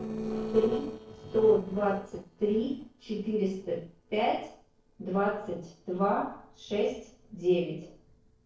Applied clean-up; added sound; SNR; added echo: neural separator model SepFormer DNS4.